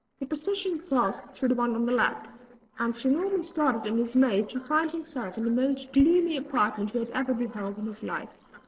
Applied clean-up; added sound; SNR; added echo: neural separator model SepFormer DNS4.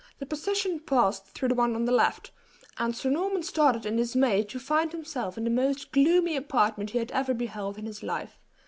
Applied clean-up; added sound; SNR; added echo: none; none; none; none.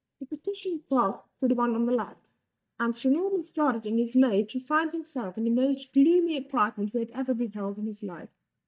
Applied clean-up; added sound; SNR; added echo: neural mask model DeepFilterNet 3.